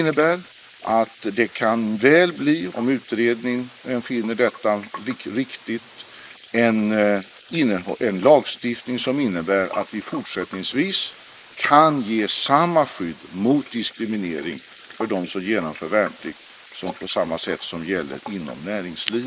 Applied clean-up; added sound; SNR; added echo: neural mask model Resemble Enhance denoiser.